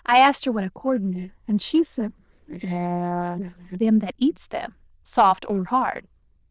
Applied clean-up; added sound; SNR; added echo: neural diffusion model UNIVERSE++.